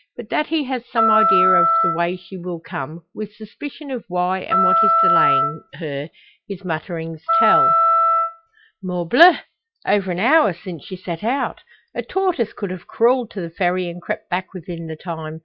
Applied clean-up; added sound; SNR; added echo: classical method log-MMSE.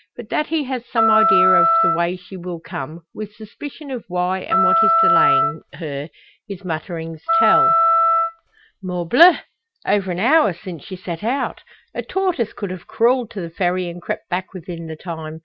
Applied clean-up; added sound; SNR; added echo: none; Wind instrument, woodwind instrument; -4 dB; none.